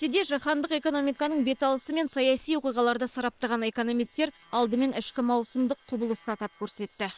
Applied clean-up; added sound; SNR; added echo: neural separator model SepFormer WHAM!.